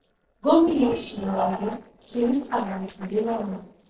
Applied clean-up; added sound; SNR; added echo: neural separator model SepFormer DNS4.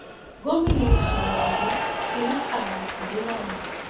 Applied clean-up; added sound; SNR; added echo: none; Applause / Cheering; -4 dB; reverberation time 0.2 s.